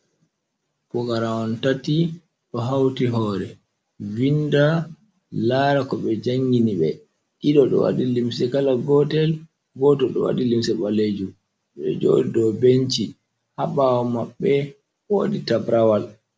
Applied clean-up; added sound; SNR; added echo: none; none; none; none.